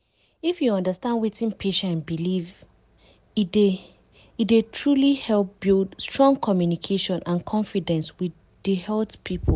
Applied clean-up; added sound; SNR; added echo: none; none; none; none.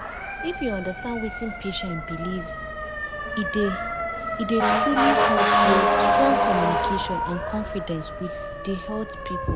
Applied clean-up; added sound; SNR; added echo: none; Motor vehicle (road) / Siren; -4 dB; none.